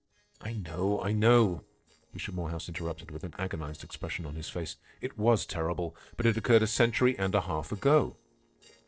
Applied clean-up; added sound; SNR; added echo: neural separator model SepFormer DNS4.